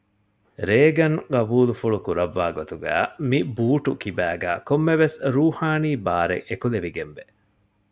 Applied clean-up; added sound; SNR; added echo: none; none; none; none.